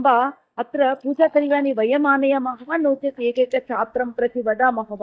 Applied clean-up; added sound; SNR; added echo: neural mask model DeepFilterNet 3.